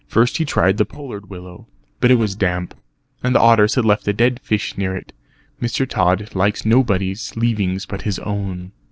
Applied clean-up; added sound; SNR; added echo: neural separator model SepFormer DNS4.